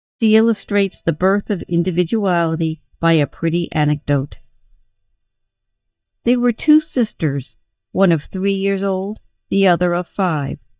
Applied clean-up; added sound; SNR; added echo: neural mask model DeepFilterNet 3.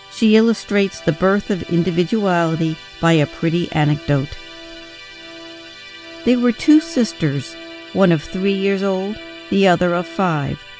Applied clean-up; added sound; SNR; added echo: none; Organ + Musical instrument; 18 dB; none.